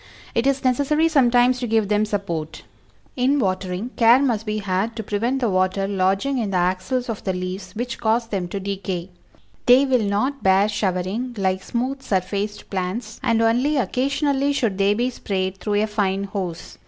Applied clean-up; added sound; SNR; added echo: none; none; none; none.